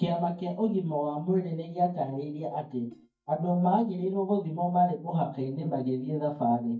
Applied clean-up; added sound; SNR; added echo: neural mask model DeepFilterNet 3.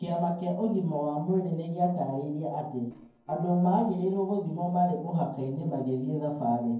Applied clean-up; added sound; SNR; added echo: neural separator model SepFormer DNS4.